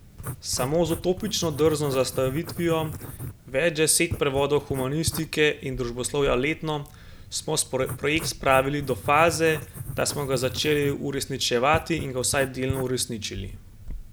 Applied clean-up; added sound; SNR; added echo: none; Writing; 12 dB; none.